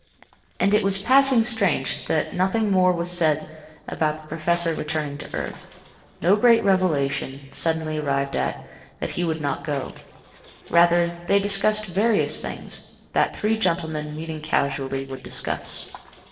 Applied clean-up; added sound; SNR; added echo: neural separator model SepFormer DNS4.